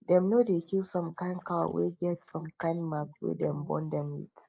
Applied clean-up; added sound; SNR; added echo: neural mask model Resemble Enhance denoiser.